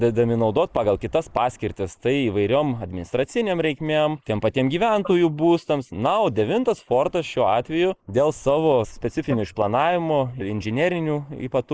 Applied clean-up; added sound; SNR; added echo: neural mask model Resemble Enhance denoiser.